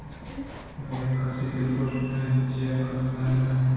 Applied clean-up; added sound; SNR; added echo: none; Bird vocalization, bird call, bird song; 13 dB; reverberation time 2.0 s.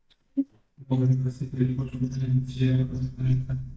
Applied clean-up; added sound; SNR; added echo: neural mask model DeepFilterNet 3.